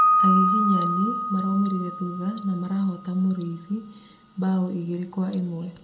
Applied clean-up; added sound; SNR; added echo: none; Piano; 1 dB; reverberation time 1.5 s.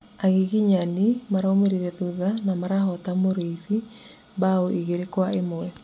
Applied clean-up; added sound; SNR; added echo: none; none; none; none.